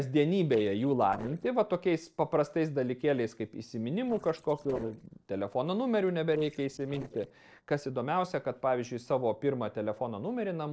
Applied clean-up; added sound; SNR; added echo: neural separator model SepFormer DNS4.